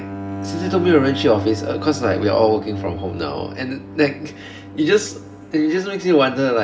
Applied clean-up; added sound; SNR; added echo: none; Bowed string instrument; 11 dB; reverberation time 0.5 s.